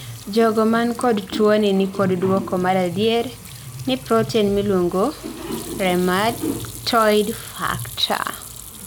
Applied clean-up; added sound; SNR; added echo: none; Sink (filling or washing) / Hands; 19 dB; none.